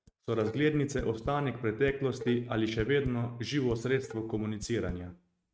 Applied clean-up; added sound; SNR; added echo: neural mask model RNNoise.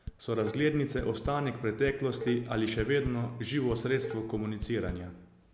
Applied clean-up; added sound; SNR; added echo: none; Dishes, pots, and pans; 12 dB; none.